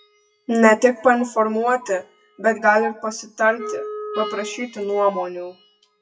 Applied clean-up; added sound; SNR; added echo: classical method WPE with log-MMSE.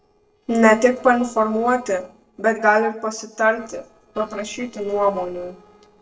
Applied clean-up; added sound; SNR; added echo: neural separator model SepFormer DNS4.